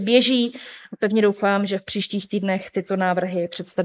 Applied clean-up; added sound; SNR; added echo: neural mask model Resemble Enhance denoiser.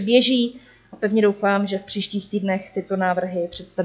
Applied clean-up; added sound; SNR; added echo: classical method log-MMSE.